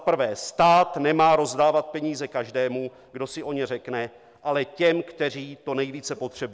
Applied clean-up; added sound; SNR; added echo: none; none; none; none.